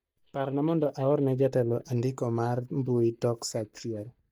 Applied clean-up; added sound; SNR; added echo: neural mask model DeepFilterNet 3.